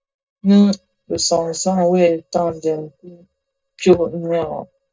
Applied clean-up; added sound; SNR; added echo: neural mask model DeepFilterNet 3.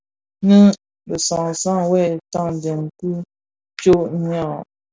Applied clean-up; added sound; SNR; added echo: none; none; none; none.